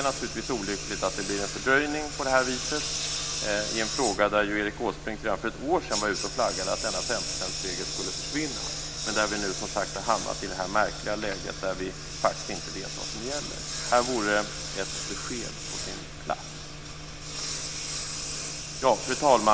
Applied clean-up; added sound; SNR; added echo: none; Engine; 6 dB; none.